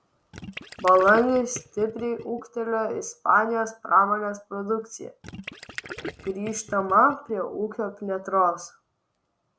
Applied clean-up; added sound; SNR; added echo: none; Gurgling; 15 dB; none.